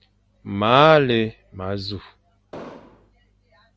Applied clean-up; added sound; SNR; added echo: none; Explosion; 18 dB; none.